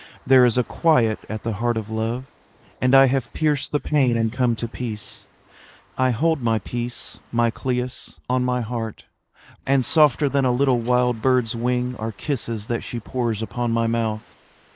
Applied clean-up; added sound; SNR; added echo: neural mask model Resemble Enhance denoiser.